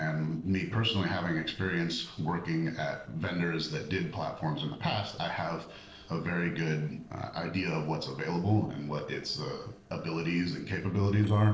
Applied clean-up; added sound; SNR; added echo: neural separator model SepFormer DNS4.